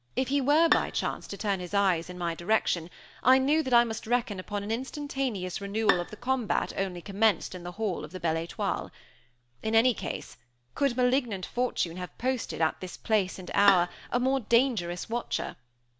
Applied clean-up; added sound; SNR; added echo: none; Bowed string instrument; 8 dB; none.